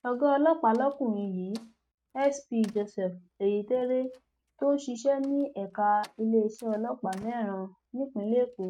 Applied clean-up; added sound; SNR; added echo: neural mask model RNNoise.